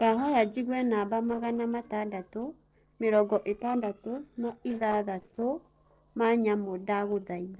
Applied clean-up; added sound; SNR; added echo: neural separator model SepFormer DNS4.